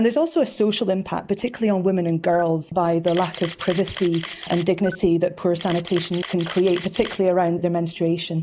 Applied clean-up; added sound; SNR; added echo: none; Camera; 15 dB; none.